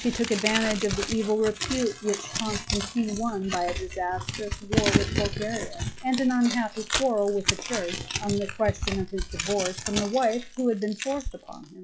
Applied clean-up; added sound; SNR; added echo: classical method log-MMSE.